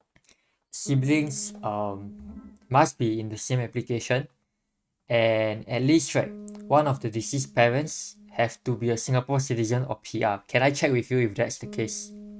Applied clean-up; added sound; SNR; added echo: neural mask model RNNoise.